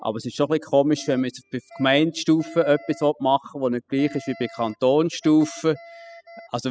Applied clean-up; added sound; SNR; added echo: classical method spectral subtraction.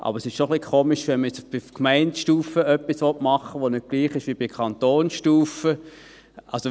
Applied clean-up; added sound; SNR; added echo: none; none; none; none.